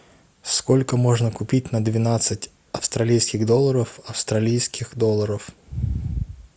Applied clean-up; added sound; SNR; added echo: none; none; none; none.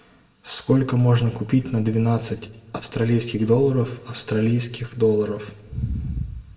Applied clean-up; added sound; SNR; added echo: none; none; none; reverberation time 0.7 s.